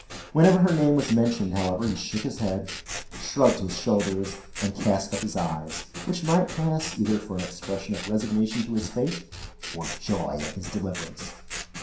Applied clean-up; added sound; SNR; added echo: none; Scissors; 12 dB; reverberation time 0.5 s.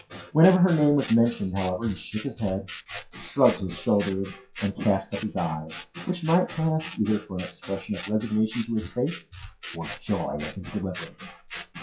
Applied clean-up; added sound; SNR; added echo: classical method WPE with log-MMSE.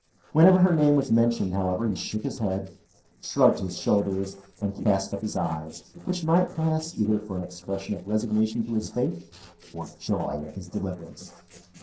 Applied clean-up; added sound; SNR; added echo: neural separator model SepFormer DNS4.